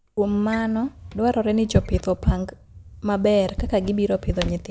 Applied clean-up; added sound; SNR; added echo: none; Drawer open or close; 10 dB; none.